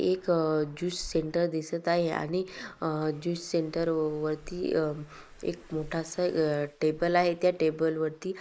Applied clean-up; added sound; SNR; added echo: neural mask model Resemble Enhance denoiser.